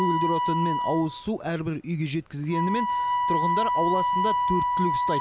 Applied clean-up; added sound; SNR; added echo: none; Wind instrument, woodwind instrument; -2 dB; none.